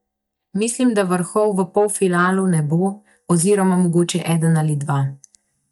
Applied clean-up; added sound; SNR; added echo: neural mask model DeepFilterNet 3.